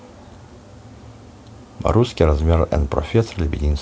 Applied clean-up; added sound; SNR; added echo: none; none; none; none.